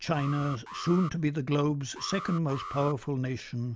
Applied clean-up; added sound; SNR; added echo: none; Alarm; 13 dB; none.